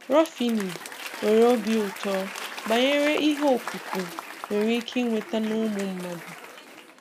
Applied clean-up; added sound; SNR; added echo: none; Applause / Crowd; 12 dB; none.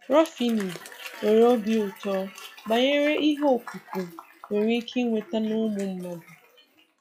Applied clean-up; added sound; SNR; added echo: classical method log-MMSE.